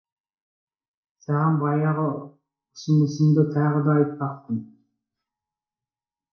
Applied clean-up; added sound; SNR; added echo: neural mask model DeepFilterNet 3.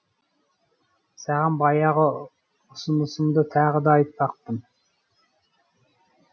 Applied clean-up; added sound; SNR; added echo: none; none; none; none.